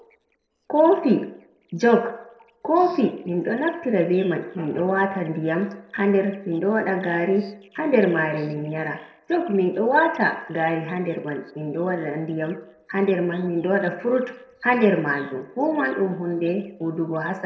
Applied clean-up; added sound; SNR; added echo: neural separator model SepFormer DNS4.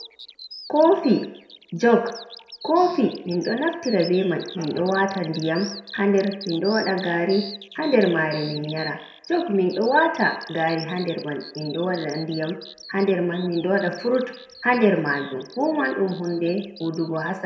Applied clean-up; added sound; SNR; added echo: none; Bird vocalization, bird call, bird song; 18 dB; reverberation time 0.5 s.